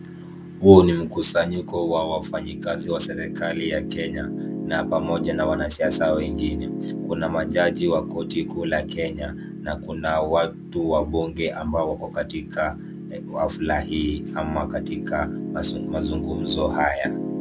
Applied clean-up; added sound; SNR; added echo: none; Piano; 7 dB; none.